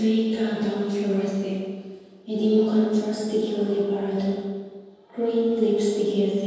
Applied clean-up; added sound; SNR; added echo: none; none; none; reverberation time 1.2 s.